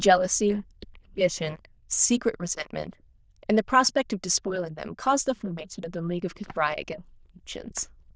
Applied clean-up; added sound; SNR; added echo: neural diffusion model UNIVERSE++.